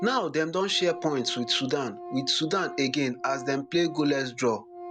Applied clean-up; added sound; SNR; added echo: none; Organ; 14 dB; none.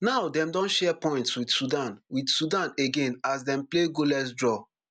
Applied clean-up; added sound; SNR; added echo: none; none; none; none.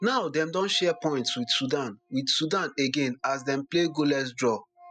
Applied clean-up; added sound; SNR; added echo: classical method spectral subtraction.